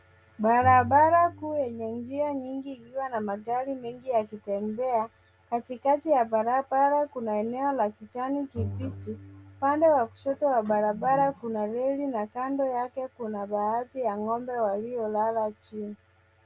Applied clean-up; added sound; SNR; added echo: none; Bowed string instrument; 14 dB; none.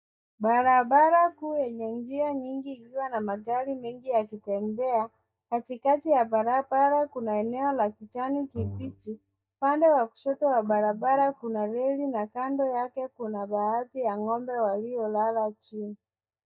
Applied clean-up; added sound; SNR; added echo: neural mask model DeepFilterNet 3.